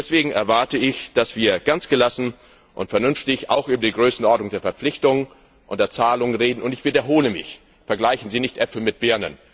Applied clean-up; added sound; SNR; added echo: none; none; none; none.